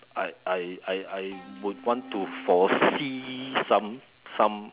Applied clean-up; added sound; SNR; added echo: none; Electric guitar / Bass guitar; 16 dB; none.